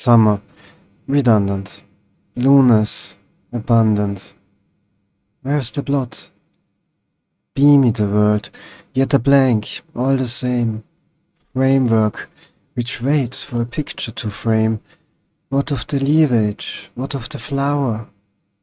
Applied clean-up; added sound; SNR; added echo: neural mask model RNNoise.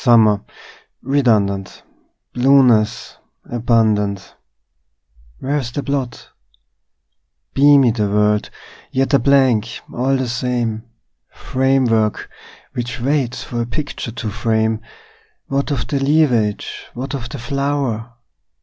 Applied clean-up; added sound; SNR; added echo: none; none; none; none.